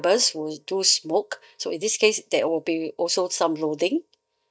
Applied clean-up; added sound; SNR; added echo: neural mask model DeepFilterNet 3.